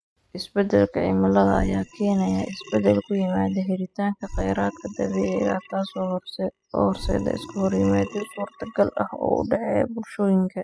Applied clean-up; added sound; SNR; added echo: classical method spectral subtraction.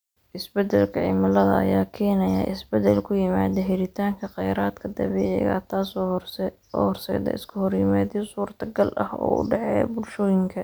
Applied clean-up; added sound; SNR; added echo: none; none; none; none.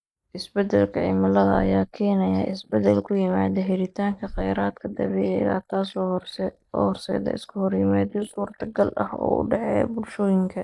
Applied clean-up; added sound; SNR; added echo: neural mask model Resemble Enhance denoiser.